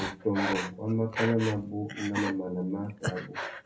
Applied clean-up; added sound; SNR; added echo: none; Breathing; 6 dB; reverberation time 0.3 s.